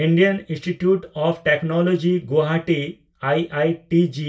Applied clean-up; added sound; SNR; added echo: none; none; none; reverberation time 0.2 s.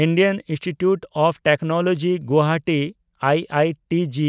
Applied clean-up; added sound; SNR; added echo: none; none; none; none.